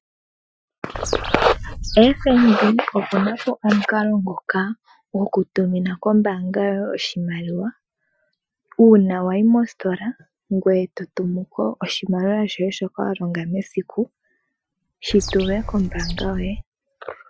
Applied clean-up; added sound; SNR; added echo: classical method Wiener filter.